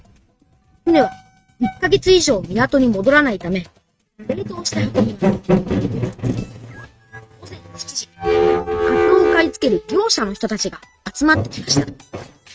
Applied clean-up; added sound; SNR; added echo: neural mask model RNNoise.